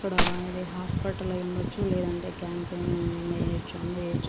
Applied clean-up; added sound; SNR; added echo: none; Gunshot, gunfire; 3 dB; none.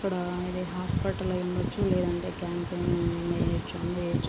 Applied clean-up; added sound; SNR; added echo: none; none; none; none.